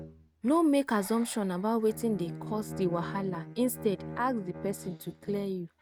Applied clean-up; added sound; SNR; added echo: neural mask model RNNoise.